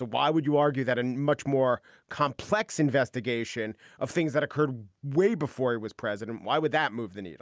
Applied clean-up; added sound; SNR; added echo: none; none; none; none.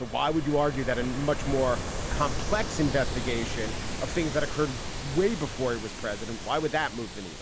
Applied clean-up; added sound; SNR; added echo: none; Ocean; 4 dB; none.